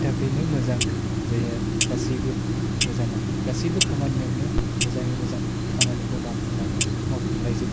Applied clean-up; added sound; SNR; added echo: none; Clock; -5 dB; none.